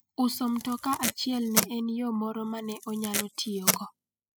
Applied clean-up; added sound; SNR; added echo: classical method spectral subtraction.